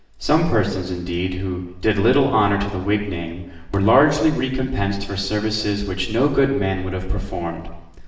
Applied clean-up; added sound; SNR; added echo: none; none; none; reverberation time 0.9 s.